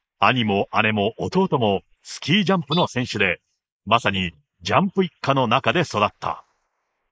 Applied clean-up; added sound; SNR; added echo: neural mask model Resemble Enhance denoiser.